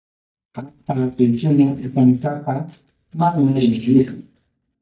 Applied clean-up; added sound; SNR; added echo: neural mask model DeepFilterNet 3.